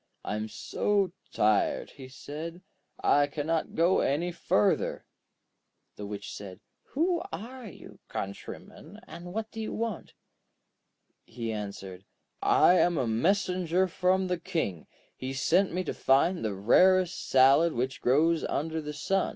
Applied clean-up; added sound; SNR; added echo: none; none; none; none.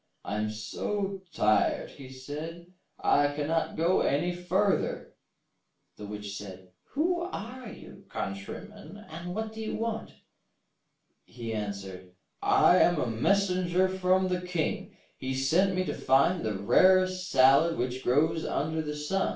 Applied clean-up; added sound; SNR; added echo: none; none; none; reverberation time 0.3 s.